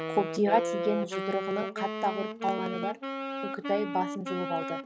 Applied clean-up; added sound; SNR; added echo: none; Wind instrument, woodwind instrument; 3 dB; none.